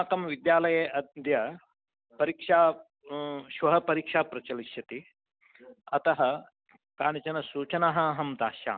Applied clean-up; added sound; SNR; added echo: none; none; none; none.